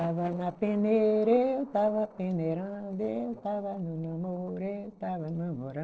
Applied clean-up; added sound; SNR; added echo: neural separator model SepFormer DNS4.